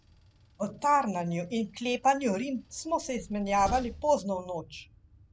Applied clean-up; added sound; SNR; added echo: none; Train; 18 dB; none.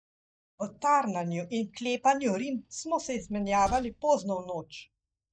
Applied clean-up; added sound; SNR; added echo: neural mask model DeepFilterNet 3.